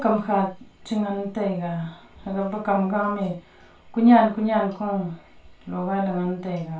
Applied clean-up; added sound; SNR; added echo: none; none; none; reverberation time 0.2 s.